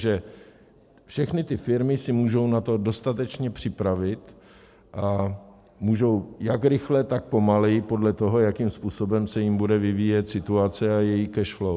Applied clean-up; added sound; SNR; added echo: none; none; none; none.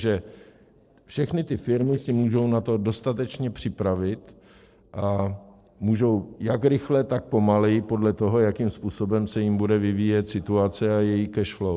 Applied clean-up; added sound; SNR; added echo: neural separator model SepFormer DNS4.